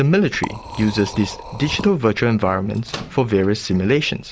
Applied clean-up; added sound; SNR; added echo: none; Microwave oven + Liquid; 16 dB; none.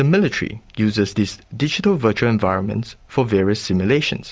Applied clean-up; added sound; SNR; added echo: none; none; none; none.